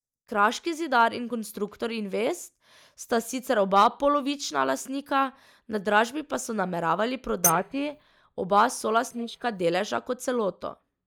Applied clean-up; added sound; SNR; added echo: neural mask model DeepFilterNet 3.